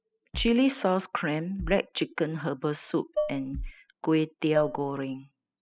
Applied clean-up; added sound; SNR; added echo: classical method spectral subtraction.